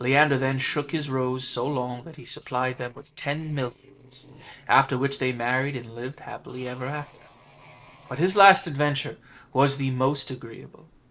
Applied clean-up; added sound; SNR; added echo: neural separator model SepFormer DNS4.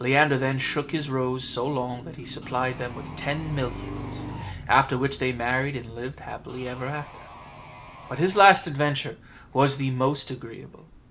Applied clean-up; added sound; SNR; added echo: none; Car passing by + Sawing; 14 dB; none.